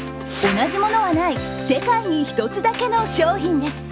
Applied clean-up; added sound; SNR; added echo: none; Wind instrument, woodwind instrument; 13 dB; none.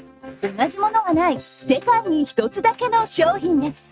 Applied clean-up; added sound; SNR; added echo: neural mask model RNNoise.